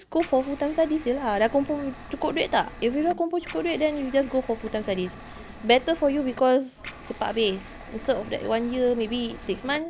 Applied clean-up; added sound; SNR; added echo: none; Liquid; 15 dB; none.